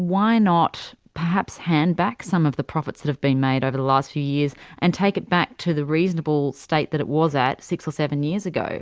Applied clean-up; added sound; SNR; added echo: none; none; none; none.